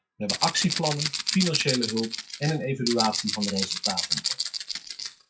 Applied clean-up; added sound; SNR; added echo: classical method log-MMSE.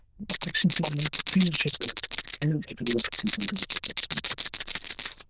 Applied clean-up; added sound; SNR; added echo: neural diffusion model UNIVERSE++.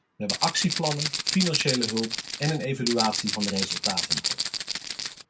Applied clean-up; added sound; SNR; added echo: none; Rattle (instrument); 0 dB; none.